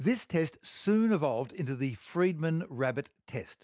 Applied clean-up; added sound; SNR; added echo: none; none; none; none.